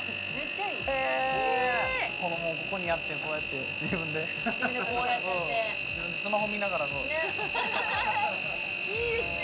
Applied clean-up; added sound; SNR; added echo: none; Engine; 2 dB; none.